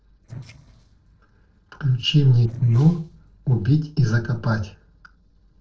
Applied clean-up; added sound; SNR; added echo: neural separator model SepFormer DNS4.